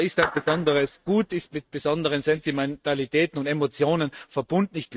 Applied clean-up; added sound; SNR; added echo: neural mask model RNNoise.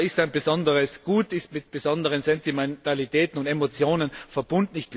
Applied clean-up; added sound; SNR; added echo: none; none; none; none.